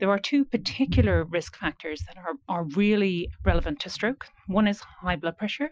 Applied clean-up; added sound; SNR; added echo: classical method Wiener filter.